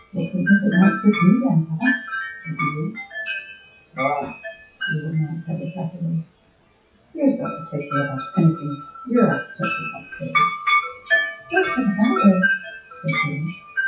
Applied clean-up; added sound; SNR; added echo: classical method WPE with log-MMSE.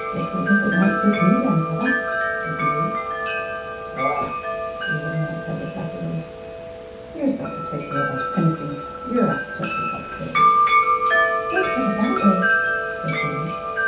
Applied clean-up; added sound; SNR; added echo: none; Wind chime; -2 dB; reverberation time 0.7 s.